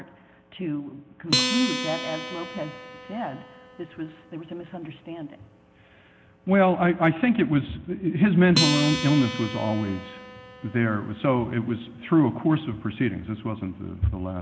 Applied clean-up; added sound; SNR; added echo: none; Acoustic guitar; 9 dB; none.